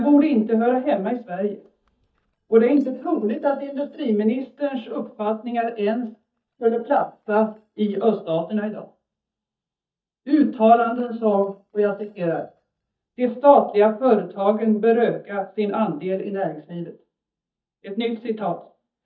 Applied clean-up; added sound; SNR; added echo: neural mask model DeepFilterNet 3.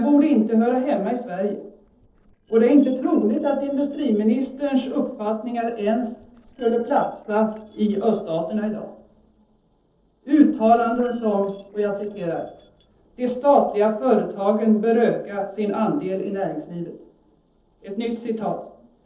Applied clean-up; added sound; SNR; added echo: neural separator model SepFormer DNS4.